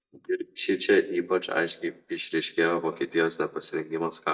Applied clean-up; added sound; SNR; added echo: neural mask model DeepFilterNet 3.